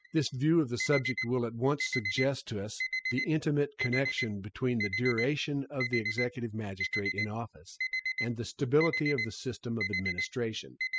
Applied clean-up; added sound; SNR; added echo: classical method spectral subtraction.